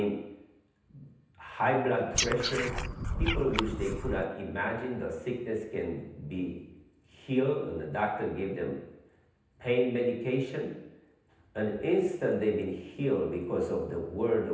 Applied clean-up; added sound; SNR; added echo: none; Frog; 0 dB; reverberation time 0.9 s.